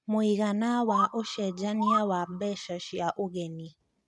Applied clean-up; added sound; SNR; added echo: neural mask model RNNoise.